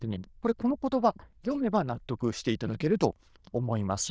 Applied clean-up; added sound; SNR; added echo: neural diffusion model UNIVERSE++.